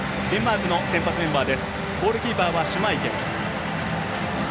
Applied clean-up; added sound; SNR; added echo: none; none; none; none.